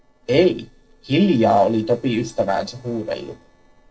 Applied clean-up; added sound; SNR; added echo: neural separator model SepFormer DNS4.